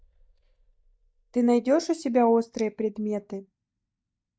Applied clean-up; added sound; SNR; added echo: neural mask model DeepFilterNet 3.